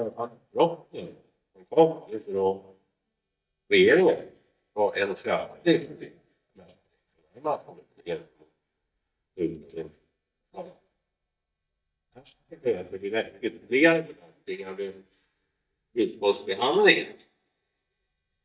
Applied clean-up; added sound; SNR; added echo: neural mask model DeepFilterNet 3.